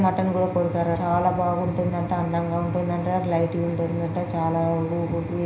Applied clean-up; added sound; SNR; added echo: none; none; none; reverberation time 0.5 s.